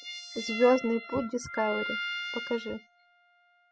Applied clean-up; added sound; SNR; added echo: classical method spectral subtraction.